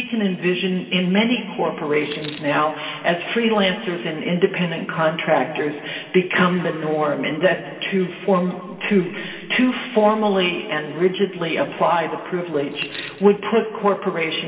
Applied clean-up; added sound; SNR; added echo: none; Coin (dropping); 17 dB; reverberation time 2.3 s.